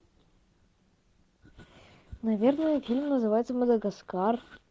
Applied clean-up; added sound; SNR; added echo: none; none; none; none.